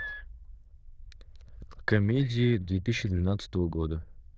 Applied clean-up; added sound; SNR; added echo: neural diffusion model UNIVERSE++.